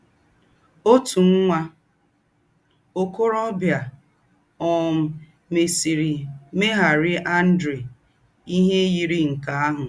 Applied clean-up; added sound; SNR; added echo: none; none; none; none.